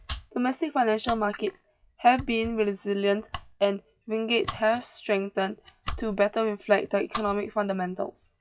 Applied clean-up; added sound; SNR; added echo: classical method log-MMSE.